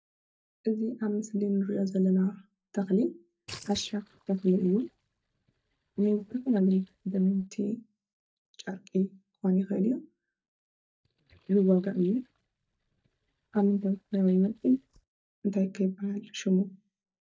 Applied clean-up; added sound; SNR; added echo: neural mask model DeepFilterNet 3.